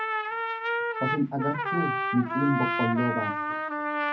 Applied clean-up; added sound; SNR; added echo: none; Trumpet; -1 dB; reverberation time 0.3 s.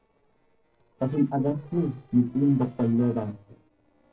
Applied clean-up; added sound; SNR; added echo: neural separator model SepFormer DNS4.